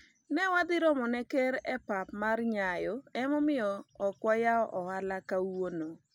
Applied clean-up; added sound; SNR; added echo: none; none; none; none.